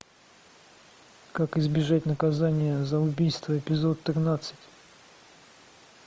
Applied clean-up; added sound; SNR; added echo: none; none; none; none.